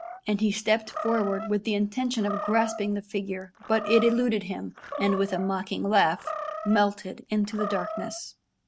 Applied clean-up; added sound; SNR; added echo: none; Animal; 10 dB; none.